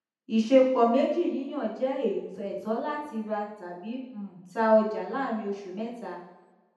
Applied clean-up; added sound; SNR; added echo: none; none; none; reverberation time 0.9 s.